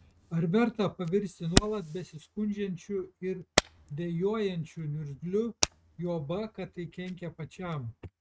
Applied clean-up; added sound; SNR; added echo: neural mask model RNNoise.